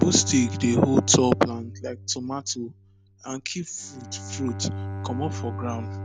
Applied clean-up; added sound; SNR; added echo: none; Bowed string instrument; 9 dB; none.